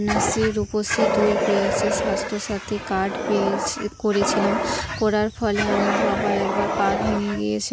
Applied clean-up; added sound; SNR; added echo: none; Fire; 1 dB; none.